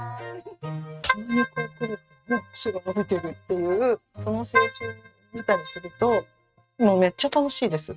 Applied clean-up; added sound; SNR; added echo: neural mask model RNNoise.